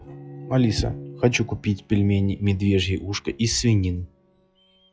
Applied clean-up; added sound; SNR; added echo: classical method log-MMSE.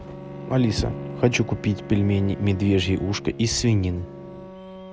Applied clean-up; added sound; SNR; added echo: none; Bowed string instrument + Bowed string instrument; 12 dB; none.